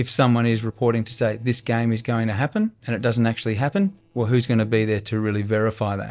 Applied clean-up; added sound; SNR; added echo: neural separator model SepFormer DNS4.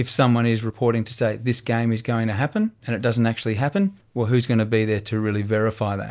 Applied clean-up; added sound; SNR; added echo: none; none; none; none.